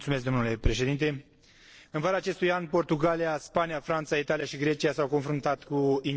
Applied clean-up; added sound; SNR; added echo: neural separator model SepFormer DNS4.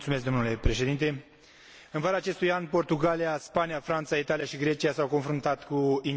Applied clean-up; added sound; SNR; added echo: none; none; none; none.